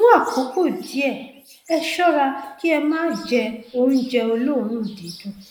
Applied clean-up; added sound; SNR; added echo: neural mask model Resemble Enhance denoiser.